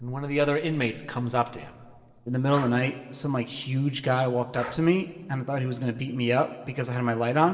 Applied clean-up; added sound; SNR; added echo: neural separator model SepFormer DNS4.